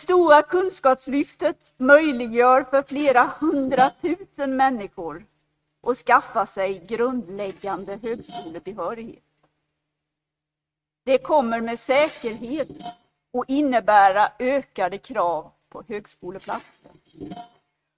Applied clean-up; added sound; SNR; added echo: neural mask model RNNoise.